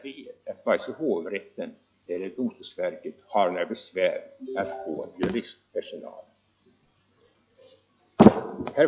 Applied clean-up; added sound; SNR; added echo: classical method log-MMSE.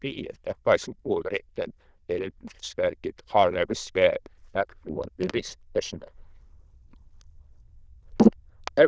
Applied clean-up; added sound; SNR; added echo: neural diffusion model UNIVERSE++.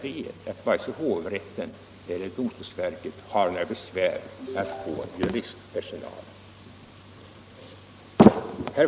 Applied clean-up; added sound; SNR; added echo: none; Ringtone / Chime; 12 dB; none.